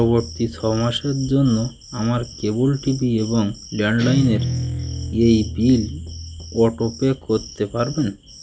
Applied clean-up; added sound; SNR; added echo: none; Guitar; 10 dB; none.